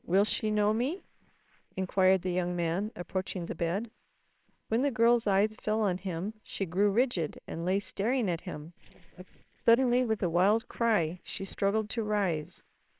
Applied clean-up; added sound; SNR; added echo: neural separator model SepFormer WHAMR!.